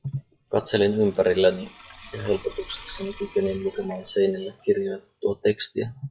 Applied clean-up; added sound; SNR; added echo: classical method WPE with log-MMSE.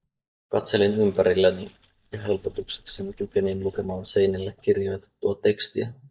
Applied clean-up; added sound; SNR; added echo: neural mask model DeepFilterNet 3.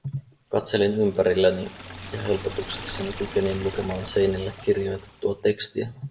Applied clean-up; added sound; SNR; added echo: none; Liquid; 15 dB; reverberation time 0.3 s.